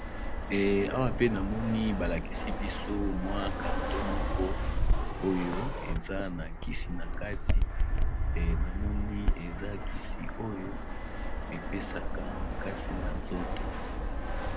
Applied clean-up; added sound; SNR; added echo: none; Fixed-wing aircraft, airplane; -4 dB; none.